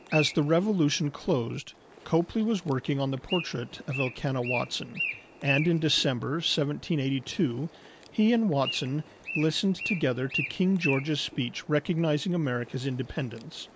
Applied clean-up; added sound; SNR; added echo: none; Bird; 11 dB; none.